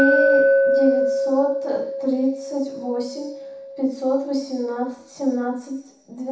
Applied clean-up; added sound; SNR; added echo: none; Glass; -1 dB; reverberation time 0.7 s.